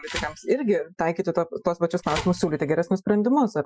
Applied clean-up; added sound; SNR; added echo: classical method Wiener filter.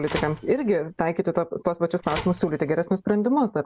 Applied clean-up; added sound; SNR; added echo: none; Telephone; 13 dB; none.